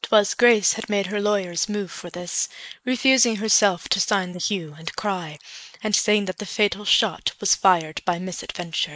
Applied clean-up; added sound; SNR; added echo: neural mask model Resemble Enhance denoiser.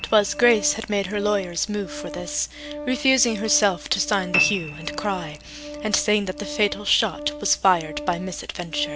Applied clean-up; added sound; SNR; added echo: none; Piano + Organ; 9 dB; none.